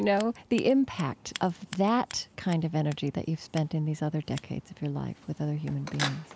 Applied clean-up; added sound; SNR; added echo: none; Scissors; 15 dB; none.